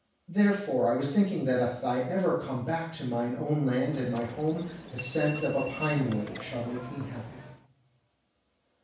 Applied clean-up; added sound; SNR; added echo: none; Subway, metro, underground; 13 dB; reverberation time 0.7 s.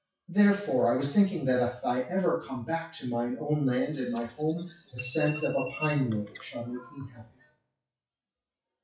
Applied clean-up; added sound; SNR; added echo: classical method WPE with log-MMSE.